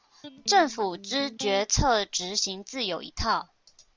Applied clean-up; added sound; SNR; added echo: none; Electric guitar; 17 dB; none.